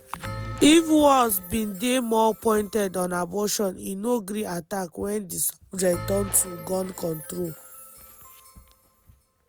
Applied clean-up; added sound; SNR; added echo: none; Bell; 17 dB; none.